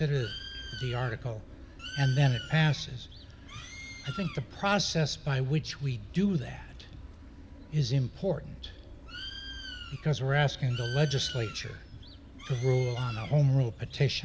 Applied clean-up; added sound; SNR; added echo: none; Bird; 14 dB; none.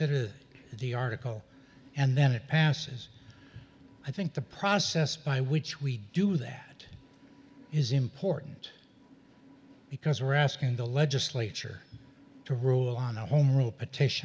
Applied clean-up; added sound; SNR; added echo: none; none; none; none.